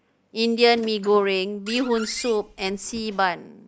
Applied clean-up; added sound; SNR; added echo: neural mask model Resemble Enhance denoiser.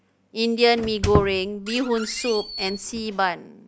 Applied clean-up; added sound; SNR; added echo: none; Squeak; 7 dB; none.